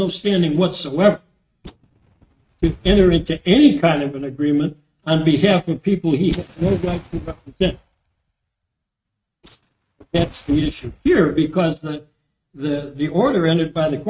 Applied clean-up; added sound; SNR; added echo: neural mask model RNNoise.